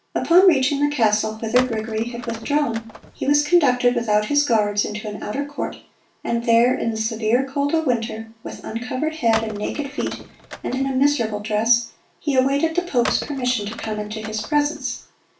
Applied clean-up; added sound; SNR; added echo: none; Telephone; 13 dB; reverberation time 0.3 s.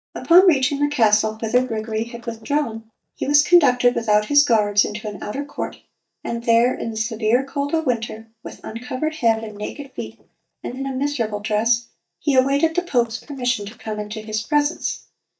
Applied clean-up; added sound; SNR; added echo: neural mask model DeepFilterNet 3.